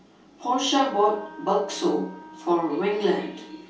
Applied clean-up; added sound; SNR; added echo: none; Wind instrument, woodwind instrument; 19 dB; reverberation time 0.2 s.